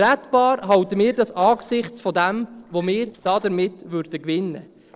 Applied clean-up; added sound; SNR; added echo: neural separator model SepFormer DNS4.